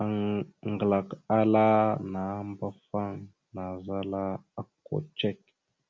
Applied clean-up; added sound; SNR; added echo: none; none; none; none.